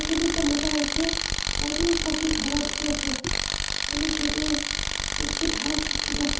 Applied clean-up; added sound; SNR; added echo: none; Tools; -2 dB; reverberation time 0.7 s.